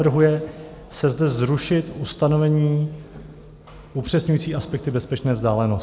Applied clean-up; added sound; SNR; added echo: none; none; none; none.